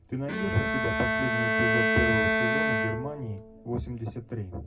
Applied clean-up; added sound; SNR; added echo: none; Bowed string instrument; -4 dB; reverberation time 0.2 s.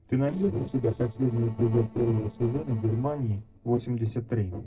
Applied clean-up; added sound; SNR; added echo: neural separator model SepFormer DNS4.